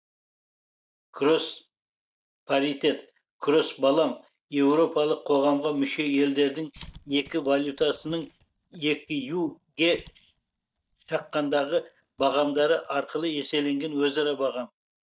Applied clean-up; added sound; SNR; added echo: neural mask model DeepFilterNet 3.